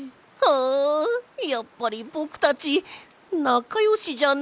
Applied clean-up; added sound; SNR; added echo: none; none; none; none.